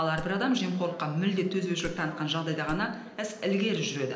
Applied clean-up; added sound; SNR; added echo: none; Wood; 17 dB; reverberation time 0.9 s.